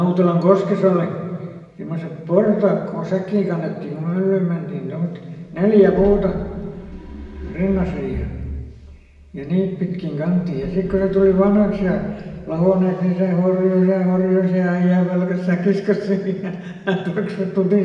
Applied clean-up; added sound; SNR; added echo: none; none; none; reverberation time 1.5 s.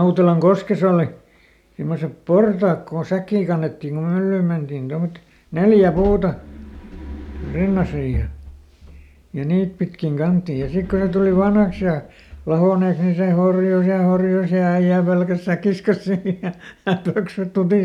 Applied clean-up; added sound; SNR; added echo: none; none; none; none.